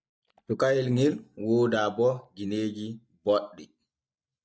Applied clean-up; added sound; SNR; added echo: neural mask model DeepFilterNet 3.